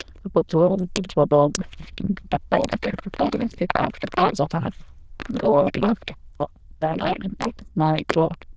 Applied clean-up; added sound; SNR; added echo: neural diffusion model UNIVERSE++.